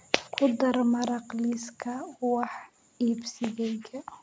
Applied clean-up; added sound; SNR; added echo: none; none; none; none.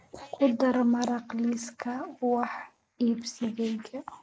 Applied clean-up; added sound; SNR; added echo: neural mask model Resemble Enhance denoiser.